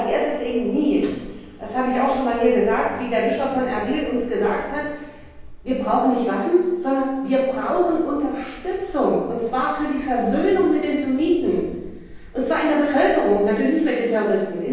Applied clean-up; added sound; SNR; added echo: none; Walk, footsteps; 19 dB; reverberation time 1.3 s.